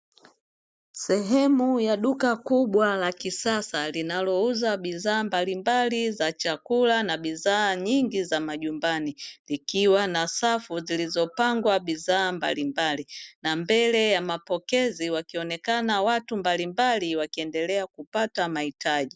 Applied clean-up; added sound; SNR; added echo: none; none; none; none.